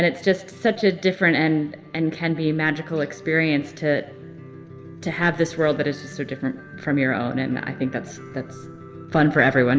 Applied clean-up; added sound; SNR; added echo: none; none; none; reverberation time 1.2 s.